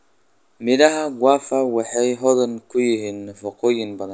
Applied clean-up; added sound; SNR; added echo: none; none; none; none.